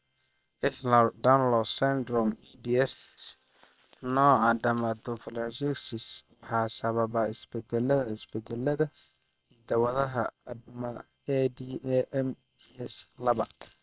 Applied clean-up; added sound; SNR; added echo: neural separator model SepFormer WHAM!.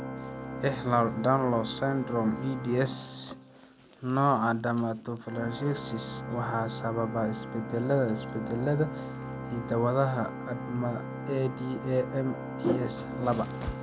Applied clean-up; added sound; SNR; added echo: none; Organ; 8 dB; none.